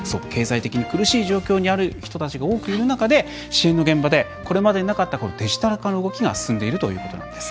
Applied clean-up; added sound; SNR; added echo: none; none; none; none.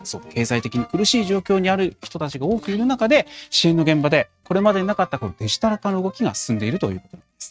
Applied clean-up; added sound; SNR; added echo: neural mask model RNNoise.